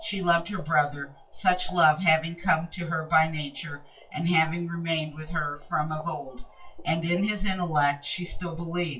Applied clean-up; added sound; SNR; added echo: classical method WPE with log-MMSE.